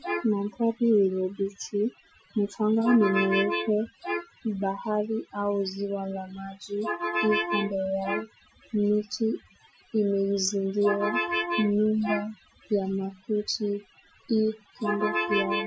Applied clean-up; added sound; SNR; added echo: classical method Wiener filter.